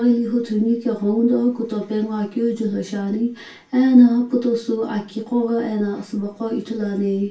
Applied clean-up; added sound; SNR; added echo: none; none; none; reverberation time 0.2 s.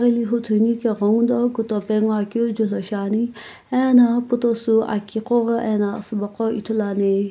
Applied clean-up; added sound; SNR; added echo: none; none; none; none.